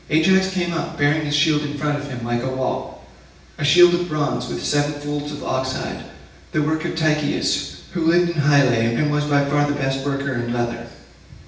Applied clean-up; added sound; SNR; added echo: none; none; none; reverberation time 0.9 s.